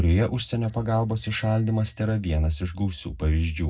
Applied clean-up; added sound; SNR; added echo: neural separator model SepFormer DNS4.